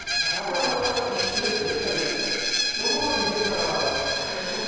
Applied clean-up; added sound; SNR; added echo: none; Screech; -1 dB; reverberation time 2.2 s.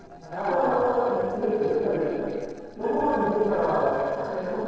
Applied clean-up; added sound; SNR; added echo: neural separator model SepFormer DNS4.